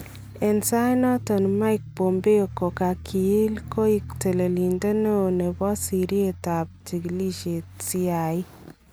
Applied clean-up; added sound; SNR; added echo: none; none; none; none.